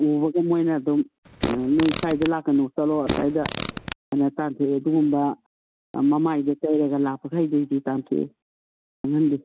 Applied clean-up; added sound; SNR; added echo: none; Fart; 6 dB; none.